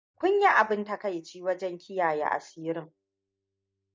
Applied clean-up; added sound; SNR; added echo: neural mask model DeepFilterNet 3.